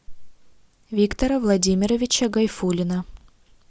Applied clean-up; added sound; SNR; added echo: none; none; none; none.